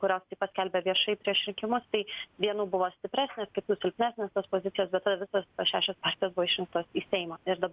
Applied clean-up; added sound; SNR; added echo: none; none; none; none.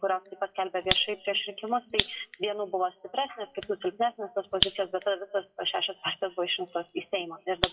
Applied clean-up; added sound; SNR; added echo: classical method WPE with log-MMSE.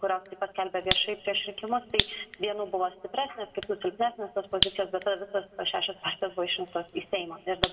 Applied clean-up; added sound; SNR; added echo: none; Fire; 6 dB; reverberation time 0.8 s.